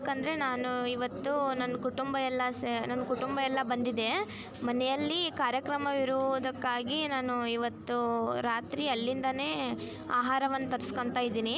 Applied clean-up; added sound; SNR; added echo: none; none; none; none.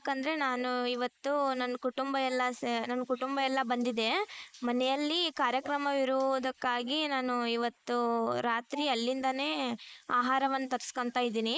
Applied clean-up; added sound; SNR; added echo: neural mask model Resemble Enhance denoiser.